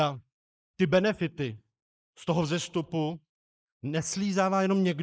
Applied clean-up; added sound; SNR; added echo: neural mask model Resemble Enhance denoiser.